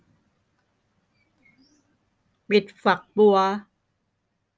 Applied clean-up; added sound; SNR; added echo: none; none; none; none.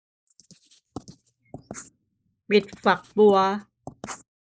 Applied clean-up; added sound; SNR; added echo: neural mask model Resemble Enhance denoiser.